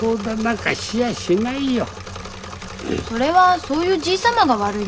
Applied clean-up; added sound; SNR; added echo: none; Engine / Mechanisms; 13 dB; none.